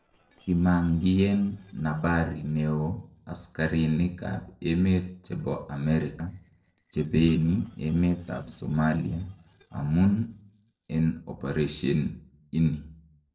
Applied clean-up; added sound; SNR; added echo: neural separator model SepFormer DNS4.